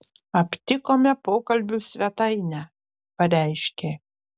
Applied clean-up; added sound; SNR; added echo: none; none; none; none.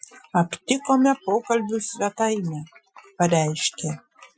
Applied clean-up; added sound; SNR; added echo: classical method Wiener filter.